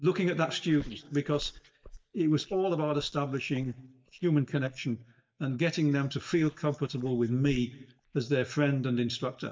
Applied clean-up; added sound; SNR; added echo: neural mask model DeepFilterNet 3.